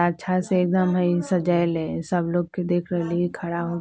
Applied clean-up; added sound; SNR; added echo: none; none; none; none.